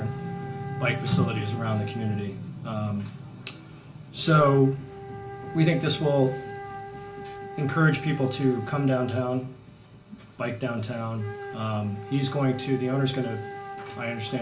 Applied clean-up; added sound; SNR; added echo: none; Wind instrument, woodwind instrument; 13 dB; reverberation time 0.2 s.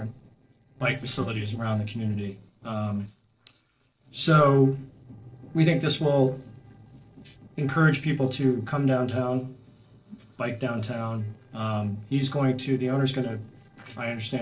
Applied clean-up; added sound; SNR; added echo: neural separator model SepFormer DNS4.